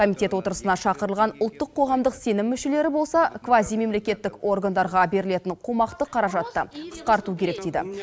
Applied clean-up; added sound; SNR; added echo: none; none; none; none.